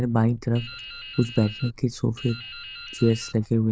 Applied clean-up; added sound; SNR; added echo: neural diffusion model UNIVERSE++.